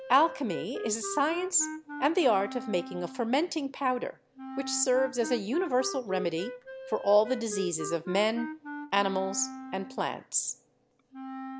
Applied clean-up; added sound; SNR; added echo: none; Wind instrument, woodwind instrument; 11 dB; none.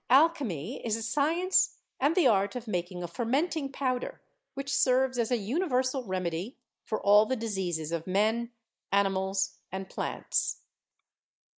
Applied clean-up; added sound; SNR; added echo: neural mask model Resemble Enhance denoiser.